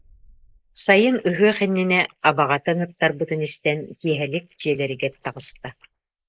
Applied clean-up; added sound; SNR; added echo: neural mask model Resemble Enhance denoiser.